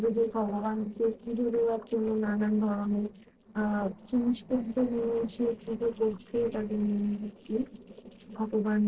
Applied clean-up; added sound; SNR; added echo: neural separator model SepFormer DNS4.